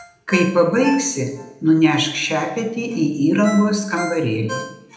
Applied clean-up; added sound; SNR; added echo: none; Ringtone; 14 dB; reverberation time 0.7 s.